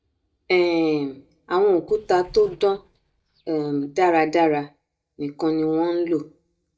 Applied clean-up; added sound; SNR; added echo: neural mask model DeepFilterNet 3.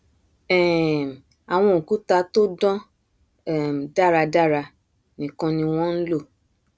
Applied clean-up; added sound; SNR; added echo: none; none; none; none.